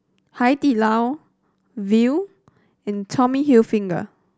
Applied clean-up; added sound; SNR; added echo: none; none; none; none.